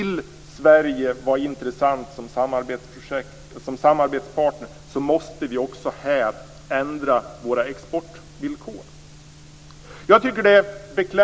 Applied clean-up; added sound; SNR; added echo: none; none; none; none.